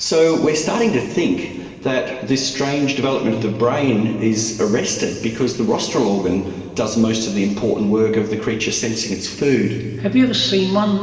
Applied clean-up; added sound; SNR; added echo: none; Keyboard (musical); 18 dB; reverberation time 2.2 s.